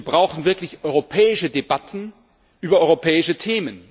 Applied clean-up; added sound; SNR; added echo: none; none; none; none.